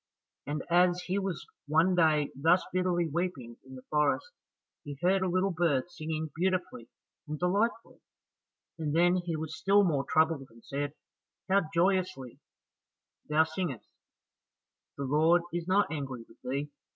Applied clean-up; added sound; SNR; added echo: none; none; none; none.